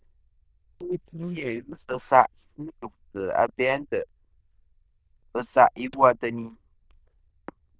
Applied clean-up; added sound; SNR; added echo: neural diffusion model UNIVERSE++.